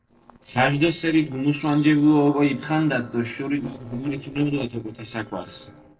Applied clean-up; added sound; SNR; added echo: neural separator model SepFormer DNS4.